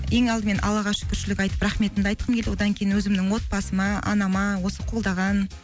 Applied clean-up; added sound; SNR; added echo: none; none; none; none.